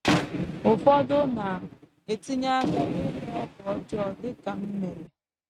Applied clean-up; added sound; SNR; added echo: neural mask model RNNoise.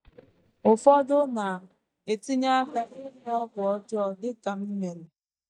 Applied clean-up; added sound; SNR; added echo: neural mask model DeepFilterNet 3.